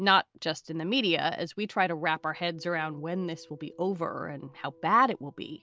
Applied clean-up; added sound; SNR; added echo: none; none; none; none.